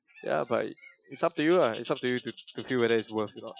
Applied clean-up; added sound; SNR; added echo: classical method Wiener filter.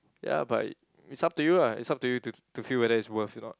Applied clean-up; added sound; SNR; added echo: none; none; none; none.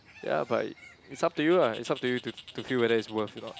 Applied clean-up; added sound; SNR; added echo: none; Bird; 19 dB; none.